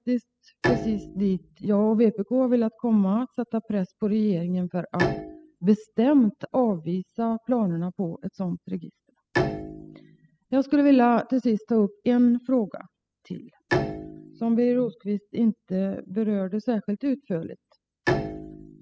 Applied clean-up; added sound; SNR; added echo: classical method spectral subtraction.